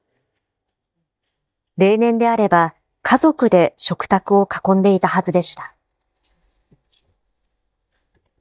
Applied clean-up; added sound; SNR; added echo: neural mask model DeepFilterNet 3.